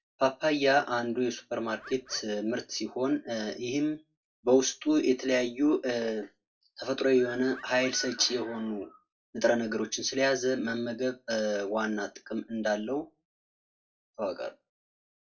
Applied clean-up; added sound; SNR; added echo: none; Bird; 19 dB; reverberation time 0.2 s.